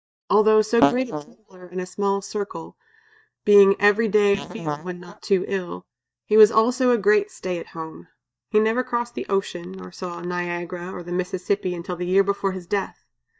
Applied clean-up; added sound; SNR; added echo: neural mask model DeepFilterNet 3.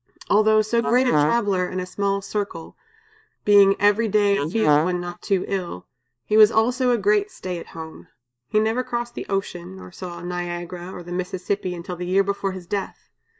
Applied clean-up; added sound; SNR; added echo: neural mask model Resemble Enhance denoiser.